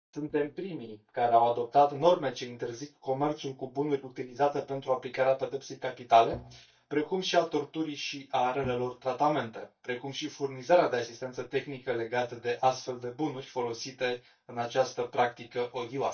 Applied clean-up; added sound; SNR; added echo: neural mask model DeepFilterNet 3.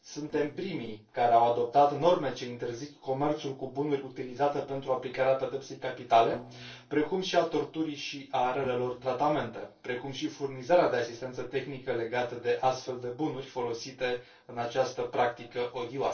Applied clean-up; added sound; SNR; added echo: neural separator model SepFormer DNS4.